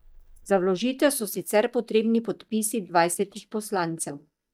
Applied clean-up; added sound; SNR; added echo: neural mask model DeepFilterNet 3.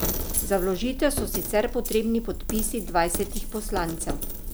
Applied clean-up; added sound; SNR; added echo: none; Coin (dropping); 3 dB; none.